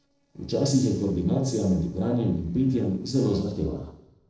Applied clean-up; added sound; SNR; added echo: neural separator model SepFormer DNS4.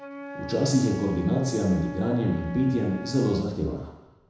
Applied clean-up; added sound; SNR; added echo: none; Wind instrument, woodwind instrument; 14 dB; reverberation time 1.0 s.